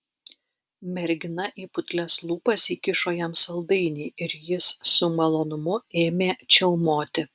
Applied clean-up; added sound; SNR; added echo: none; none; none; none.